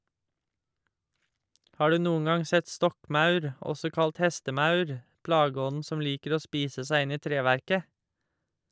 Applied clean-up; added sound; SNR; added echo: none; none; none; none.